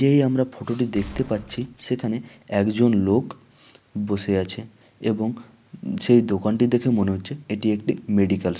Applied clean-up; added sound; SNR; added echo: none; Gunshot, gunfire; 19 dB; none.